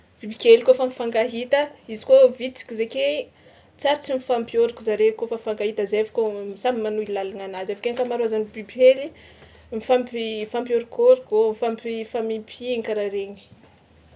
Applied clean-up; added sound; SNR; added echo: none; none; none; none.